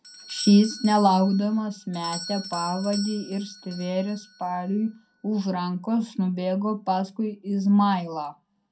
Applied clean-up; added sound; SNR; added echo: none; Doorbell; 16 dB; reverberation time 0.2 s.